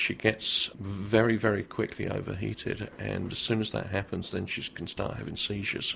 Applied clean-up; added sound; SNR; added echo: none; none; none; none.